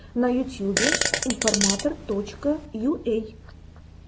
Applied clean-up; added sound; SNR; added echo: none; Fart; 0 dB; none.